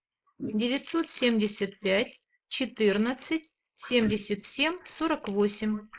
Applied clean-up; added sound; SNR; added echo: neural mask model Resemble Enhance denoiser.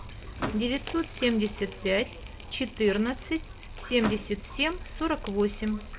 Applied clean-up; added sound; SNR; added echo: none; Drip + Slam / Microwave oven; 10 dB; none.